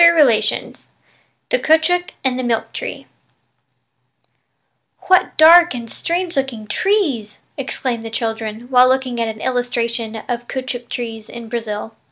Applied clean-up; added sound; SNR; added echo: none; none; none; none.